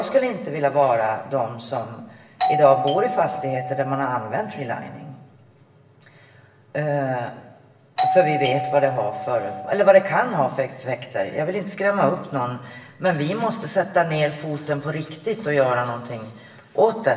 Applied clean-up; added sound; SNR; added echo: none; Doorbell; 4 dB; reverberation time 0.9 s.